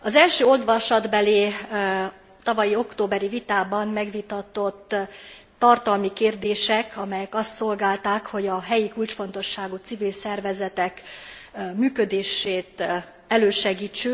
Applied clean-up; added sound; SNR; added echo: none; none; none; none.